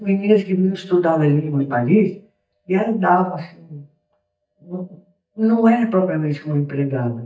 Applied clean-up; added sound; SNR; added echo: neural mask model DeepFilterNet 3.